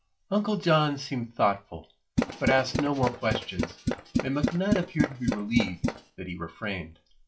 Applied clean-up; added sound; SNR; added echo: classical method WPE with log-MMSE.